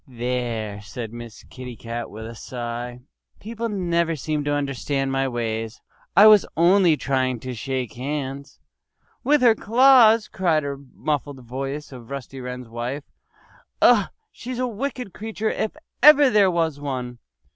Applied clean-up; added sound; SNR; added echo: none; none; none; none.